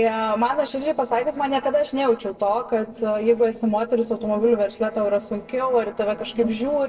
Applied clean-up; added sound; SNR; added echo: neural separator model SepFormer DNS4.